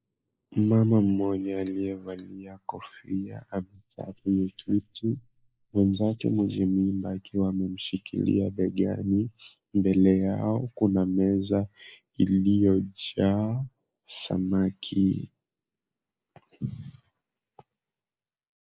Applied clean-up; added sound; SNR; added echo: neural mask model Resemble Enhance denoiser.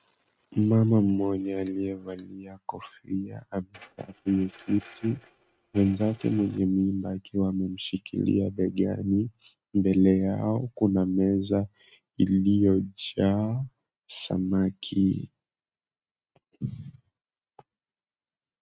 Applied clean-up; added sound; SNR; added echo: neural mask model RNNoise.